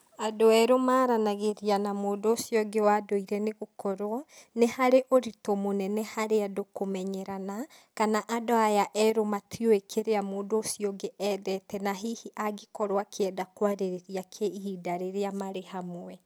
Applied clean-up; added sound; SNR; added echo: none; none; none; none.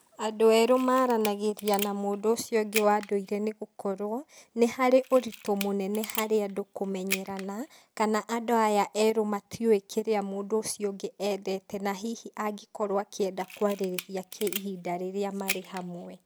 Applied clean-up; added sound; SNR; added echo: none; Camera; 13 dB; none.